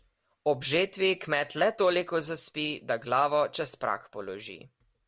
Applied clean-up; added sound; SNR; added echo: none; none; none; none.